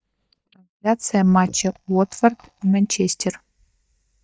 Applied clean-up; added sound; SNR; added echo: neural mask model DeepFilterNet 3.